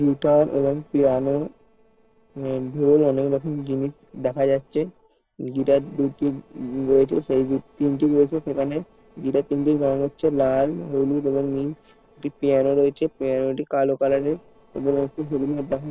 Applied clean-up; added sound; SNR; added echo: neural separator model SepFormer DNS4.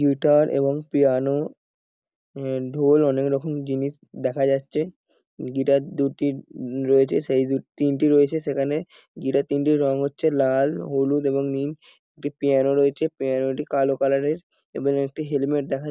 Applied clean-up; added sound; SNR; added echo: none; none; none; none.